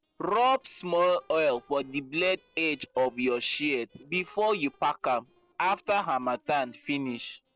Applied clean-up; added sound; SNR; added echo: neural separator model SepFormer DNS4.